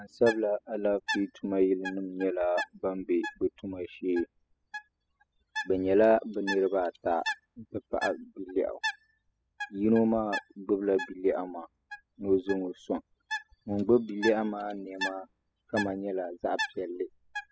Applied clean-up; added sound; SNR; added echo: classical method spectral subtraction.